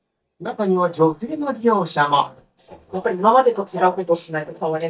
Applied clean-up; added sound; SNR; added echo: neural mask model DeepFilterNet 3.